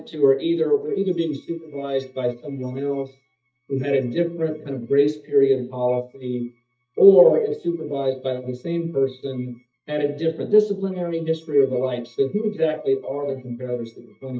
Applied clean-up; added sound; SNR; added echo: neural mask model DeepFilterNet 3.